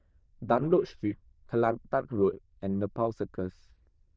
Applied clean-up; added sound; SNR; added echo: neural diffusion model UNIVERSE++.